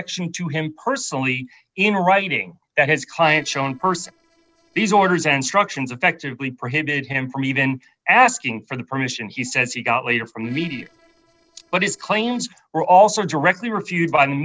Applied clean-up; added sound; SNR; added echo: neural separator model SepFormer DNS4.